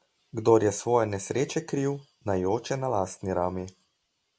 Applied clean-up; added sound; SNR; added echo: none; none; none; none.